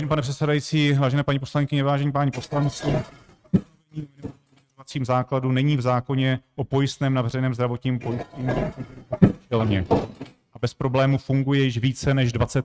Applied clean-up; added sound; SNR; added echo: neural mask model RNNoise.